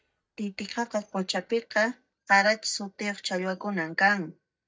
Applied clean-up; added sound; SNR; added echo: neural mask model DeepFilterNet 3.